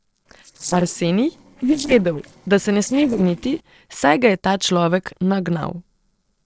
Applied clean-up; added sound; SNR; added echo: neural separator model SepFormer DNS4.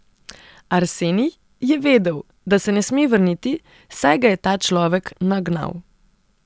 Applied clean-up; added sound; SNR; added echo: none; none; none; none.